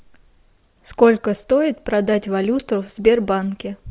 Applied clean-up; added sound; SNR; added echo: none; none; none; none.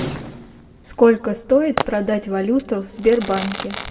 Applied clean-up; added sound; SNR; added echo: none; Crackle / Fireworks; 11 dB; reverberation time 1.1 s.